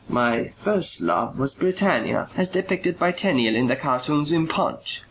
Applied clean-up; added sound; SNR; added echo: none; none; none; none.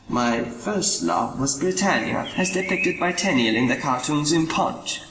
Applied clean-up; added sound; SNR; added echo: none; Bird; 11 dB; reverberation time 2.7 s.